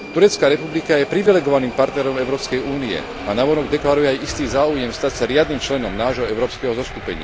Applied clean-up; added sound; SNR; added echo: none; Subway, metro, underground; 12 dB; none.